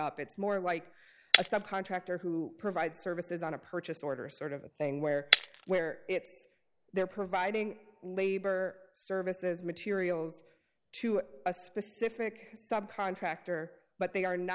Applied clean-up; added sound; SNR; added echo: none; Shatter; 2 dB; none.